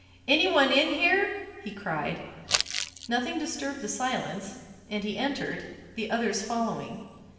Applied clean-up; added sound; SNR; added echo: none; Crumpling, crinkling; 1 dB; reverberation time 1.4 s.